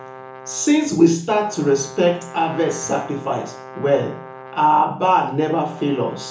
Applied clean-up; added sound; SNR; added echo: none; Brass instrument; 18 dB; reverberation time 0.7 s.